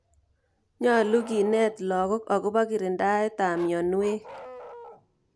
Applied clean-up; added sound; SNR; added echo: none; Bark; 20 dB; none.